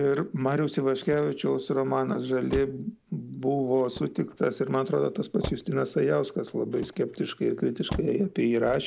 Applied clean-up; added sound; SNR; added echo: none; Motor vehicle (road); 16 dB; none.